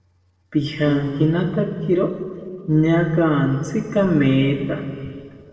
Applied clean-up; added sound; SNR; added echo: neural separator model SepFormer DNS4.